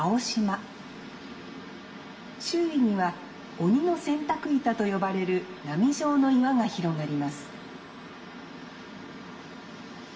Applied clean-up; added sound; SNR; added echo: none; none; none; reverberation time 2.0 s.